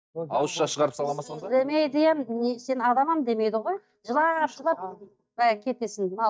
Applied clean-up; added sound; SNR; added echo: neural mask model DeepFilterNet 3.